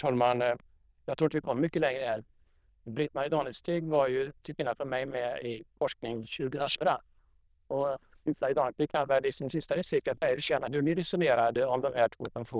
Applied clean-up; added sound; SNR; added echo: neural diffusion model UNIVERSE++.